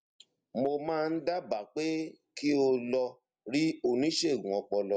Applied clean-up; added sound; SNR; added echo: none; none; none; none.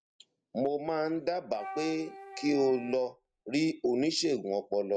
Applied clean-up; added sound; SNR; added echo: none; Wind instrument, woodwind instrument; 15 dB; none.